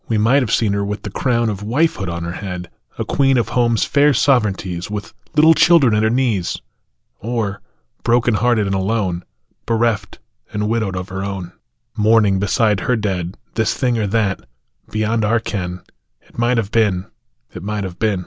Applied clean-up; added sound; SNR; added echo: none; none; none; none.